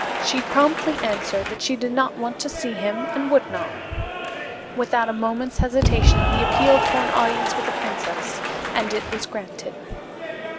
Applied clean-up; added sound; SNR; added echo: none; Applause / Cheering; 0 dB; none.